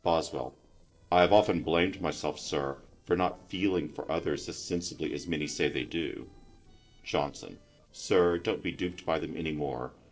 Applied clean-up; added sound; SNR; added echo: neural separator model SepFormer DNS4.